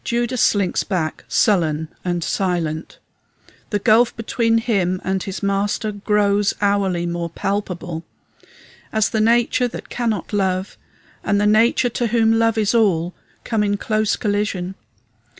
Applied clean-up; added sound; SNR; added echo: none; none; none; none.